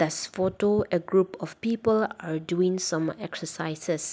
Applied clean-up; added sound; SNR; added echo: none; none; none; none.